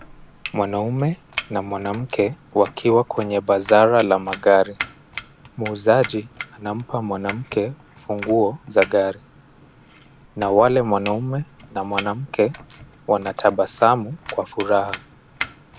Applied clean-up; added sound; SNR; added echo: none; Domestic sounds, home sounds; 15 dB; none.